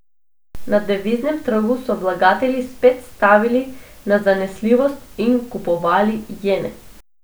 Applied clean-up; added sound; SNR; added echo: none; none; none; none.